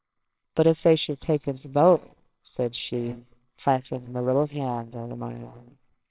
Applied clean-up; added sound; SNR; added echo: neural separator model SepFormer WHAMR!.